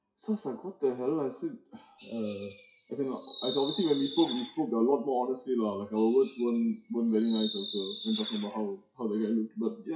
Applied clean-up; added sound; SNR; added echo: classical method WPE with log-MMSE.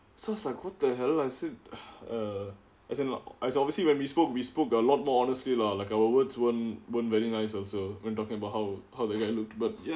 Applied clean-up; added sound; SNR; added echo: none; none; none; none.